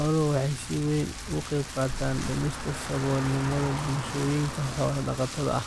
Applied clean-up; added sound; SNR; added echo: none; Rain + Car; 7 dB; none.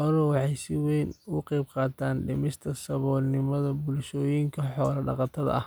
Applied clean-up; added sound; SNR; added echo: none; none; none; none.